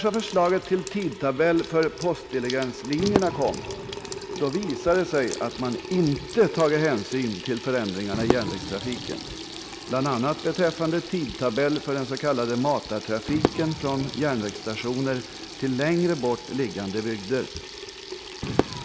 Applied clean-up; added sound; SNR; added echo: none; Sink (filling or washing) / Water tap, faucet + Crowd / Fireworks; 8 dB; none.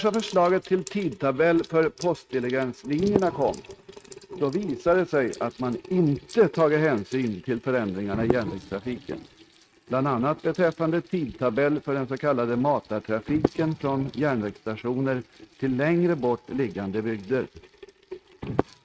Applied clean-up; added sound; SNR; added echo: neural mask model RNNoise.